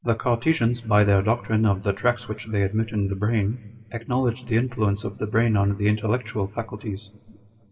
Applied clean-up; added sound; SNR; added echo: none; none; none; reverberation time 2.7 s.